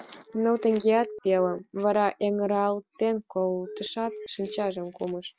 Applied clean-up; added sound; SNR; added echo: none; Telephone; 15 dB; none.